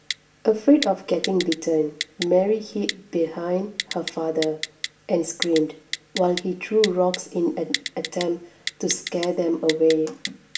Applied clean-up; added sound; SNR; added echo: none; Typing; 11 dB; reverberation time 0.5 s.